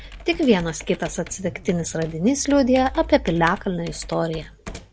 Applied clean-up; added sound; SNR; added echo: none; Zipper (clothing) + Computer keyboard; 15 dB; none.